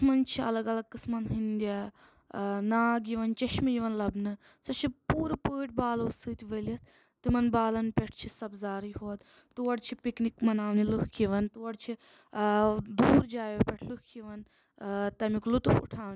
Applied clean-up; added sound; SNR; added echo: none; none; none; none.